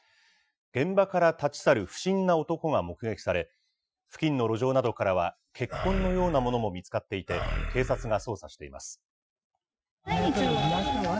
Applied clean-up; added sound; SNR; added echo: classical method Wiener filter.